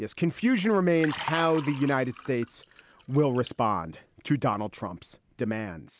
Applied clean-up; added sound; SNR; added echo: none; Liquid; 16 dB; none.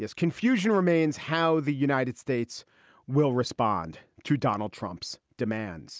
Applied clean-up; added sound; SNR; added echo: none; none; none; none.